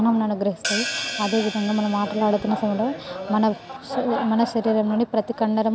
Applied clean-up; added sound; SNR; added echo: none; Hi-hat; 10 dB; none.